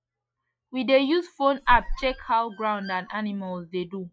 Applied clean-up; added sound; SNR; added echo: classical method log-MMSE.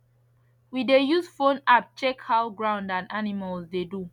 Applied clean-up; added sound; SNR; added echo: none; none; none; none.